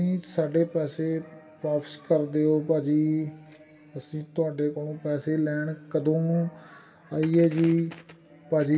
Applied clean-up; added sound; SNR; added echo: none; none; none; reverberation time 1.3 s.